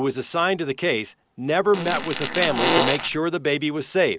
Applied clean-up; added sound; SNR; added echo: none; Fart; 1 dB; none.